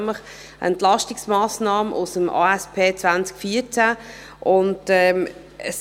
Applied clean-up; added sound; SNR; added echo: none; none; none; none.